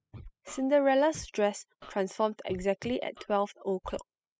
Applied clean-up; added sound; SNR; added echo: classical method spectral subtraction.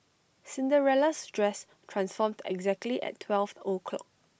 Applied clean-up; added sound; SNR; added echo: none; none; none; none.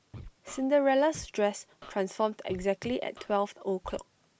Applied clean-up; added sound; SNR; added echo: none; Scratching (performance technique); 20 dB; none.